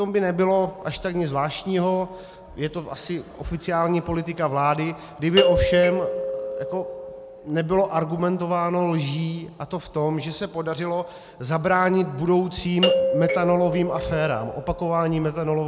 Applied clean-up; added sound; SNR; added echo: none; Doorbell; 1 dB; none.